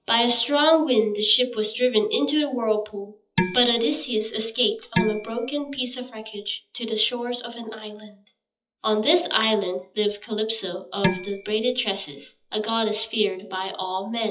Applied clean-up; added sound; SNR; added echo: classical method WPE with log-MMSE.